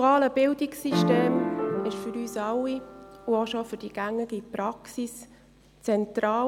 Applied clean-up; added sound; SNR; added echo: none; Piano; 3 dB; none.